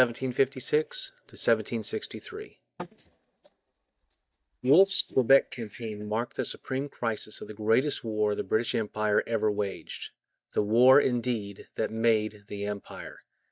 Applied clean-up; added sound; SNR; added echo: neural mask model DeepFilterNet 3.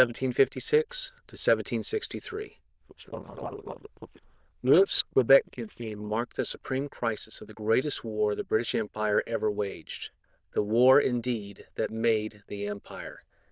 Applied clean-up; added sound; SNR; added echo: neural diffusion model UNIVERSE++.